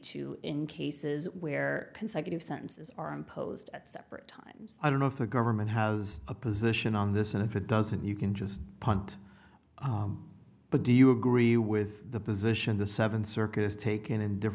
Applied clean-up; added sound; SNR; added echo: none; none; none; none.